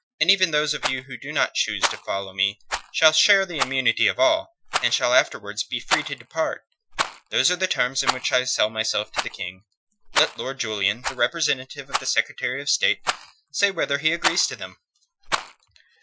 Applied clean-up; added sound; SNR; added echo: classical method Wiener filter.